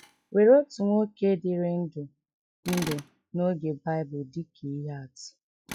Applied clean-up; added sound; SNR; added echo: classical method log-MMSE.